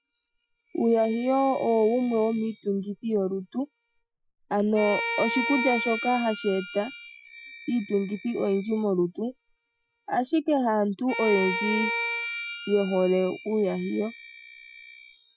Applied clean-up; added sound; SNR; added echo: classical method Wiener filter.